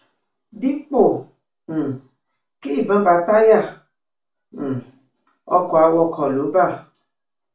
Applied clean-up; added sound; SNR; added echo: none; none; none; reverberation time 0.3 s.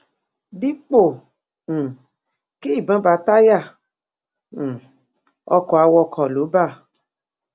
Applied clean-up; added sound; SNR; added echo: none; none; none; none.